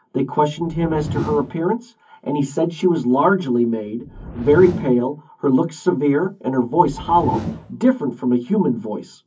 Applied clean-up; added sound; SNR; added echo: none; Whoosh, swoosh, swish; 13 dB; reverberation time 0.3 s.